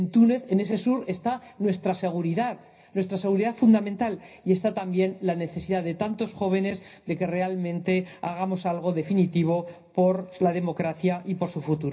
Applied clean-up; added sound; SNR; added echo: none; none; none; reverberation time 0.4 s.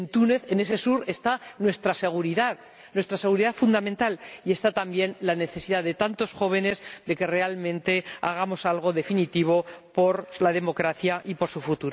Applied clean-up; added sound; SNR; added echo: none; none; none; none.